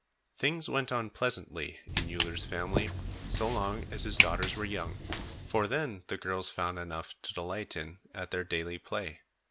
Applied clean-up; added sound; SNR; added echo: none; Walk, footsteps; -2 dB; none.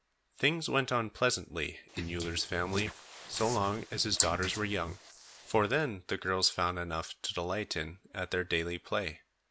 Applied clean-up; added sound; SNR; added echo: neural mask model Resemble Enhance denoiser.